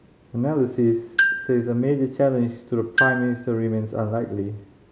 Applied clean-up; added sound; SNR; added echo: none; Marimba, xylophone; 2 dB; none.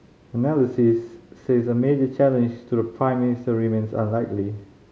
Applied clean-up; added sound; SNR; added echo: none; none; none; none.